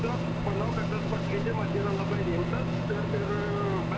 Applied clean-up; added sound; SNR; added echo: none; Microwave oven; -5 dB; reverberation time 2.2 s.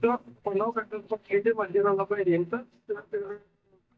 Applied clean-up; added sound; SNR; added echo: neural mask model DeepFilterNet 3.